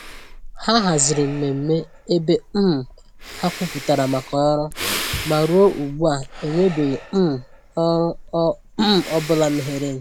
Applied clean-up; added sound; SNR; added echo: none; Breathing; 13 dB; none.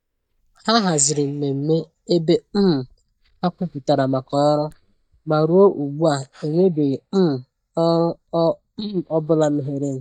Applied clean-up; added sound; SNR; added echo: neural mask model DeepFilterNet 3.